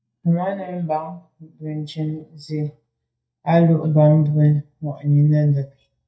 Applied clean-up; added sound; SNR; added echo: neural mask model DeepFilterNet 3.